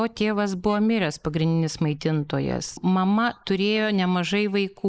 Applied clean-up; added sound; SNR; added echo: neural mask model Resemble Enhance denoiser.